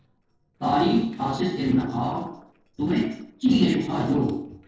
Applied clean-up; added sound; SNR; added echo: neural separator model SepFormer DNS4.